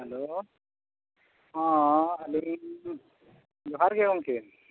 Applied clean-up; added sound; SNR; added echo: none; none; none; none.